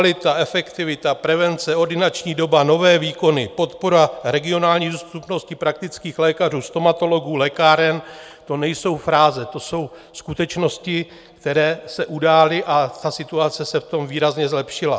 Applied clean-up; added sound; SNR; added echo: none; none; none; none.